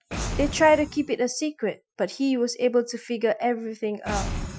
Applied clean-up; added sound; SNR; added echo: classical method Wiener filter.